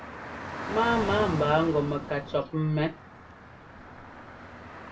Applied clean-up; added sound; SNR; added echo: none; Traffic noise, roadway noise / Car; 8 dB; reverberation time 0.2 s.